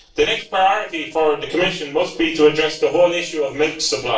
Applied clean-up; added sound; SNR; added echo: neural separator model SepFormer DNS4.